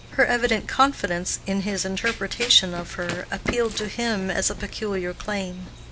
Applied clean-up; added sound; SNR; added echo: none; Run; 13 dB; none.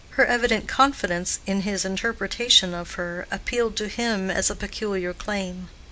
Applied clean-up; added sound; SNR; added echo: none; none; none; none.